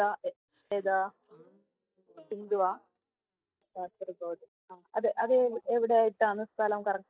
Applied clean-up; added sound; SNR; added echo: neural mask model DeepFilterNet 3.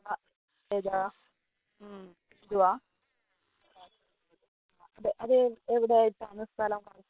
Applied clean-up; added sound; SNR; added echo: neural separator model SepFormer WHAM!.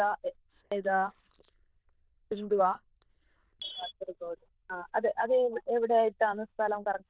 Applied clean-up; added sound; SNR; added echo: neural diffusion model UNIVERSE++.